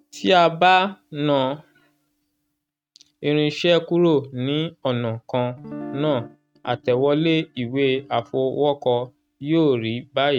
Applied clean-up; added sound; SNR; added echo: neural mask model RNNoise.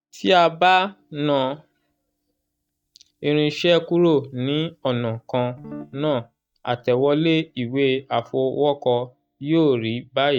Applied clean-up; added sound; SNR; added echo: neural mask model DeepFilterNet 3.